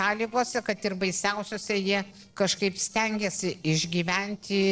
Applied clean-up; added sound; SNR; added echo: neural separator model SepFormer DNS4.